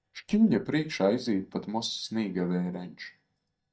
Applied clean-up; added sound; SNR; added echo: neural mask model DeepFilterNet 3.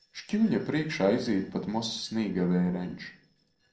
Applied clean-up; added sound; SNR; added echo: neural separator model SepFormer DNS4.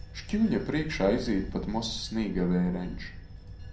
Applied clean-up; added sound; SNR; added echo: none; Bell / Train; 10 dB; reverberation time 0.6 s.